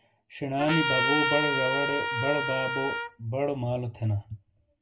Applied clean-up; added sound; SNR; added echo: none; Trumpet; -1 dB; reverberation time 0.1 s.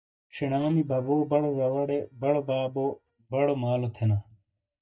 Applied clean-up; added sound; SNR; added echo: neural mask model DeepFilterNet 3.